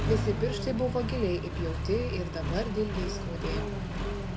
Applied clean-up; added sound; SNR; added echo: none; Accelerating, revving, vroom; -1 dB; none.